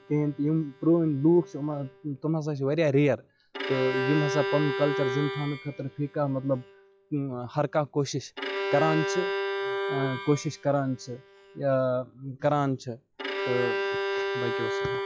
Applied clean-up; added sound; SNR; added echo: classical method log-MMSE.